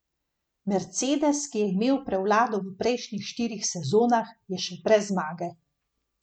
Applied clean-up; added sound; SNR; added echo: none; none; none; none.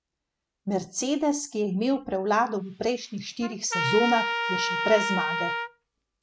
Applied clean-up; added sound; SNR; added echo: none; Trumpet; 2 dB; none.